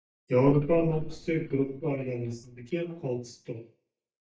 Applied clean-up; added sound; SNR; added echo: neural mask model DeepFilterNet 3.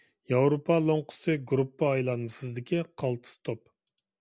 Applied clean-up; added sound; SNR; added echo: none; none; none; none.